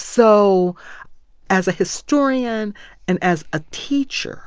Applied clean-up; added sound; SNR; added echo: none; none; none; none.